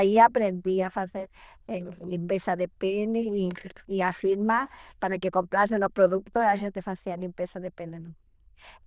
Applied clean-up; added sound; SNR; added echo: neural diffusion model UNIVERSE++.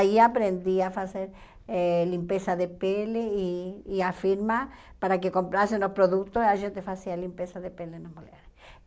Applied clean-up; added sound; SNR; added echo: none; none; none; none.